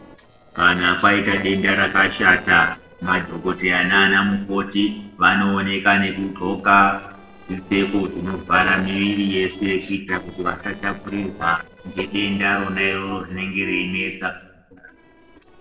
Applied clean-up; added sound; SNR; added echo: neural separator model SepFormer DNS4.